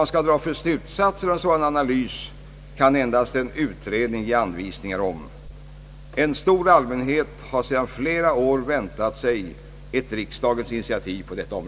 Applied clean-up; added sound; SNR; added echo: none; none; none; none.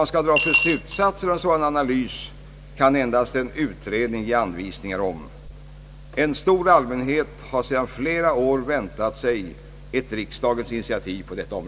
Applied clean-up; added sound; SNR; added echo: none; Coin (dropping) / Glass; 0 dB; none.